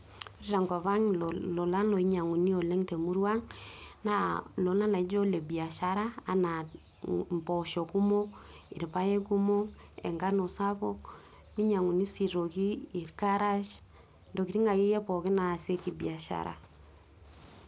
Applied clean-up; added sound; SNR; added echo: none; none; none; none.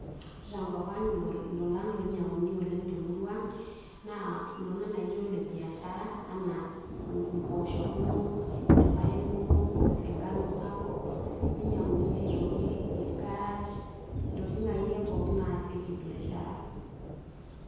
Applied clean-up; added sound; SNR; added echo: none; Thunder / Rain; -3 dB; reverberation time 1.2 s.